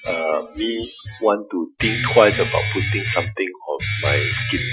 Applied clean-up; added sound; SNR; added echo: classical method Wiener filter.